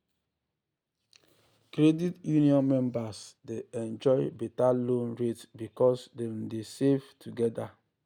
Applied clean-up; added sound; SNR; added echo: none; none; none; none.